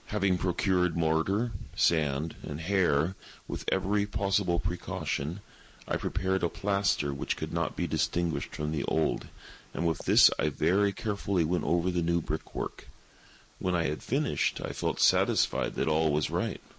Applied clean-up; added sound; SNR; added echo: neural mask model Resemble Enhance denoiser.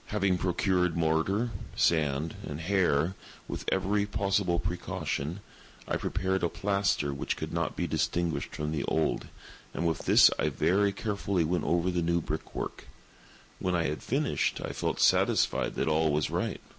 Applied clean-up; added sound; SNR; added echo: none; none; none; none.